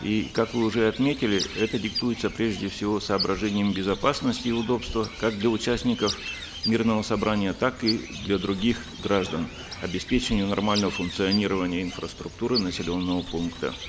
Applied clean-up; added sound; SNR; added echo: none; Bird; 11 dB; none.